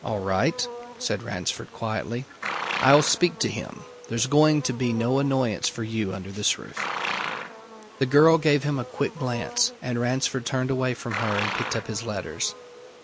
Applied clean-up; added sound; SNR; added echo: none; Livestock, farm animals, working animals; 10 dB; none.